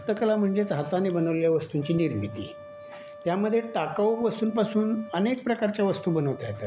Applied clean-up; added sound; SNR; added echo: none; Brass instrument; 17 dB; none.